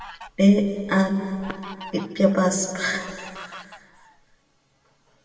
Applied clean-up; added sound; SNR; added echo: none; Fowl; 19 dB; reverberation time 2.4 s.